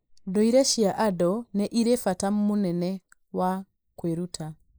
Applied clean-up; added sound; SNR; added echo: neural mask model Resemble Enhance denoiser.